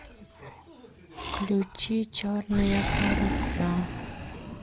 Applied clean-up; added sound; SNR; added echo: none; Animal; 3 dB; none.